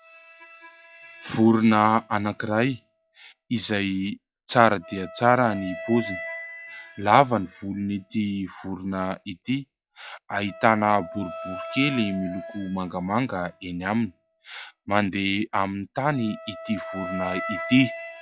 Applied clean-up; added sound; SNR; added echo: classical method log-MMSE.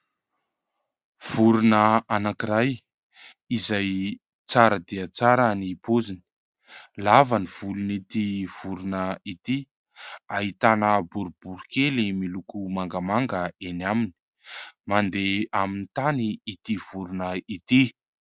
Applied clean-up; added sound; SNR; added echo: none; none; none; none.